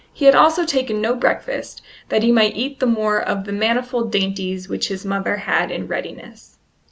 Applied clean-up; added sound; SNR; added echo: none; none; none; none.